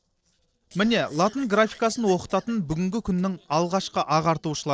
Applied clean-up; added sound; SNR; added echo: neural separator model SepFormer DNS4.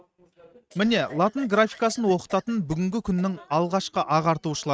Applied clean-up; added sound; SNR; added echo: neural mask model RNNoise.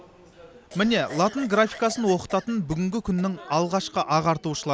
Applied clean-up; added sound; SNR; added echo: none; Cough; 18 dB; none.